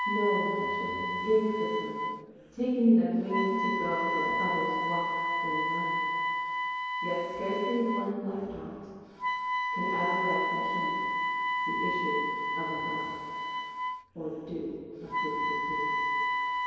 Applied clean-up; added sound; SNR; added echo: none; Wind instrument, woodwind instrument; -1 dB; reverberation time 2.2 s.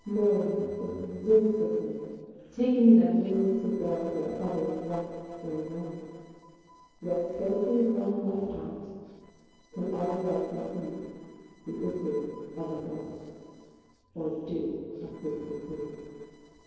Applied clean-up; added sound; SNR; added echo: neural separator model SepFormer DNS4.